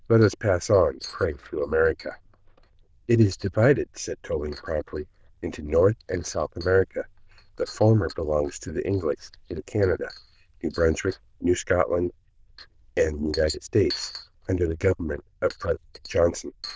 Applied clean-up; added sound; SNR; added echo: neural diffusion model UNIVERSE++.